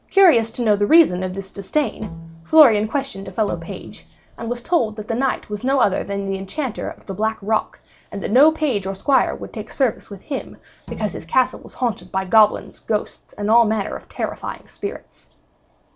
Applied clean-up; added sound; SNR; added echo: none; Bowed string instrument; 17 dB; none.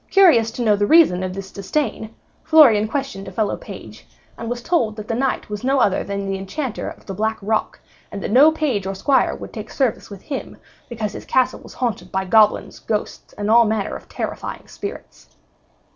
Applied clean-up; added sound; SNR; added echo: none; none; none; none.